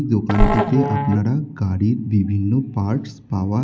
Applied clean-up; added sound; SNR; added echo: none; Musical instrument + Bird; 4 dB; none.